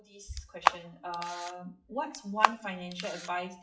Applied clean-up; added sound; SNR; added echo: classical method WPE with log-MMSE.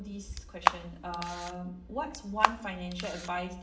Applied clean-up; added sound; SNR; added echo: none; Camera; -3 dB; reverberation time 0.6 s.